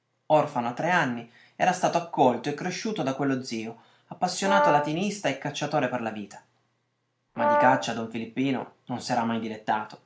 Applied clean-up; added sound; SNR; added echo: none; Brass instrument; -1 dB; none.